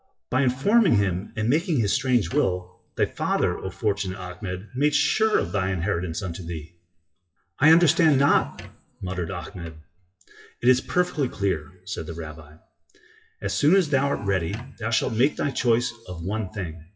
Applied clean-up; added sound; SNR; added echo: classical method WPE with log-MMSE.